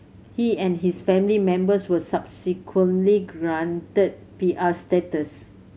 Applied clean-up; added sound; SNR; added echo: none; none; none; none.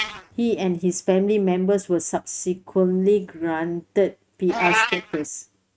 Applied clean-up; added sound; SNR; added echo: neural mask model RNNoise.